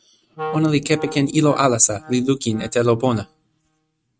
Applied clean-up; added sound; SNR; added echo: neural mask model RNNoise.